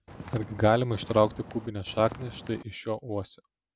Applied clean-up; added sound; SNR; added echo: none; Walk, footsteps; 14 dB; none.